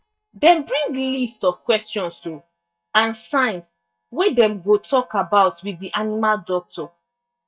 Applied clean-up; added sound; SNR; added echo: neural mask model DeepFilterNet 3.